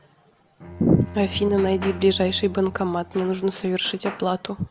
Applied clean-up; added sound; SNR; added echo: none; Bowed string instrument; 16 dB; none.